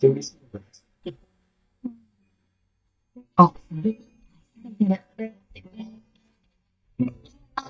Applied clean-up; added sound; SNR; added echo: neural mask model DeepFilterNet 3.